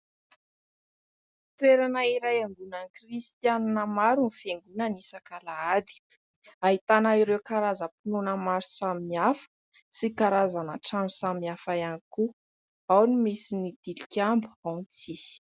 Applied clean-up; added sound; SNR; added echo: none; none; none; none.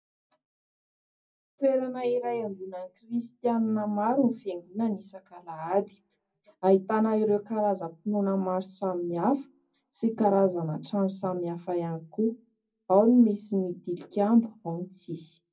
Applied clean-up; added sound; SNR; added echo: none; none; none; reverberation time 0.4 s.